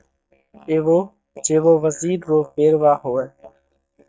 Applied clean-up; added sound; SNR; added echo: neural mask model DeepFilterNet 3.